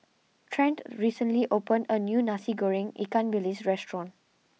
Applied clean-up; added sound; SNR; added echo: none; none; none; none.